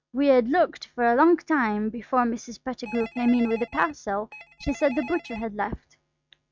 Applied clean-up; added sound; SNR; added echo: neural mask model RNNoise.